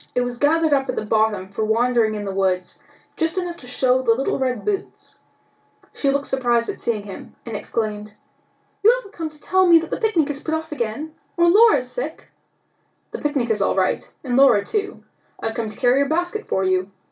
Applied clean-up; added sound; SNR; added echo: none; none; none; reverberation time 0.2 s.